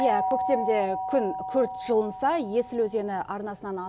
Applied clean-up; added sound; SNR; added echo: none; Doorbell; 5 dB; none.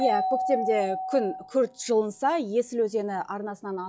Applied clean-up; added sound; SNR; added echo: classical method log-MMSE.